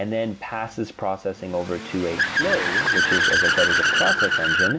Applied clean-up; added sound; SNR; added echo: none; Accelerating, revving, vroom / Car; -4 dB; none.